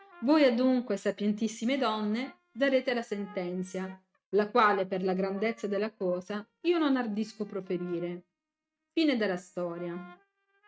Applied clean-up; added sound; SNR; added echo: neural mask model RNNoise.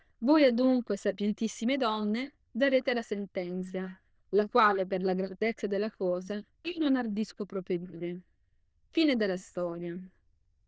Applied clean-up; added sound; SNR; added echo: neural diffusion model UNIVERSE++.